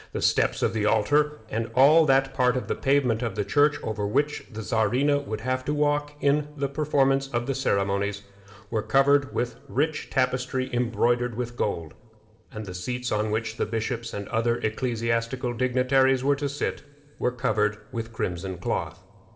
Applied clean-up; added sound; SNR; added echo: none; none; none; reverberation time 2.2 s.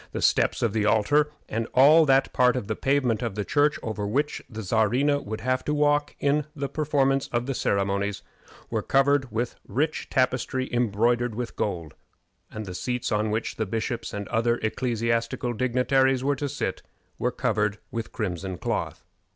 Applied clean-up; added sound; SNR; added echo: none; none; none; none.